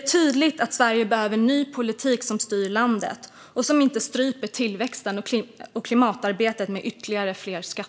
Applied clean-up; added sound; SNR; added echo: none; none; none; none.